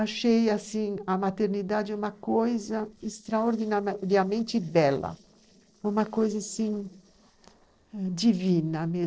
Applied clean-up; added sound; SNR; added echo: neural separator model SepFormer DNS4.